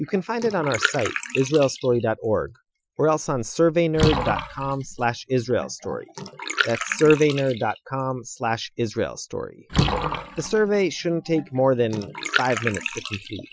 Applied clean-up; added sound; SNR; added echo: classical method Wiener filter.